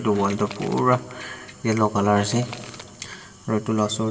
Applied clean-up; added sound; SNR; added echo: none; Crushing / Wood; 19 dB; reverberation time 1.5 s.